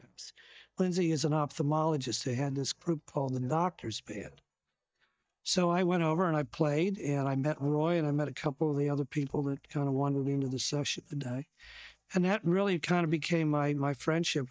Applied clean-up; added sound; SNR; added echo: neural mask model DeepFilterNet 3.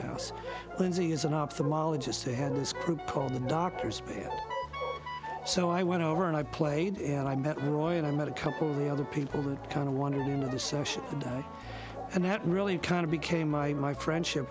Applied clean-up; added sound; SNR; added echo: none; Bark; 13 dB; none.